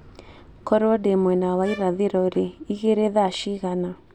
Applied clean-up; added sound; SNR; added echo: none; Bowed string instrument; 20 dB; none.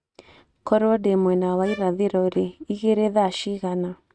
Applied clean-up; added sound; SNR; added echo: neural mask model RNNoise.